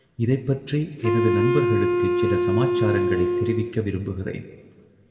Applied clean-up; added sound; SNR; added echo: none; Wind instrument, woodwind instrument; -3 dB; reverberation time 1.3 s.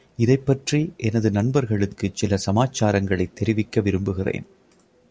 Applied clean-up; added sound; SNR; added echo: none; none; none; none.